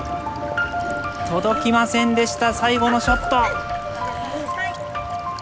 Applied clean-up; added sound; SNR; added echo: none; Breathing + Walk, footsteps / Stream / Trickle, dribble / Chirp, tweet; 18 dB; none.